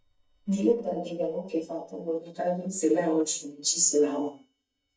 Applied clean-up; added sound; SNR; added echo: neural mask model DeepFilterNet 3.